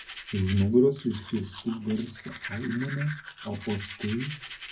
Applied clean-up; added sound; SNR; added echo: none; Domestic sounds, home sounds; 13 dB; reverberation time 0.3 s.